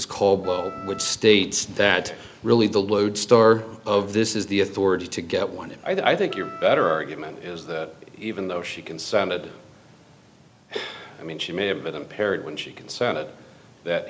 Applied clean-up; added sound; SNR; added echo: none; Wind instrument, woodwind instrument; 16 dB; none.